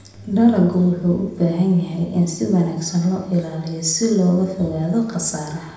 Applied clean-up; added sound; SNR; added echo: none; none; none; reverberation time 0.8 s.